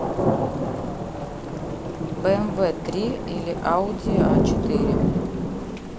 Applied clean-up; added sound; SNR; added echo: none; Thunder / Rain; -4 dB; none.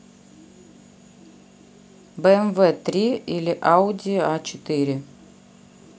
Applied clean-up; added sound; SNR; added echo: none; none; none; none.